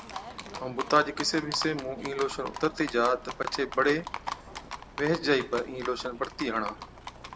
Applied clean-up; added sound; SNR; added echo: none; Livestock, farm animals, working animals; 10 dB; none.